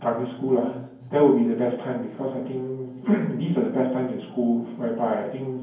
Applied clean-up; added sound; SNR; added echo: none; none; none; reverberation time 0.9 s.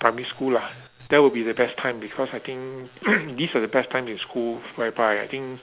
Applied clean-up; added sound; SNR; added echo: none; none; none; none.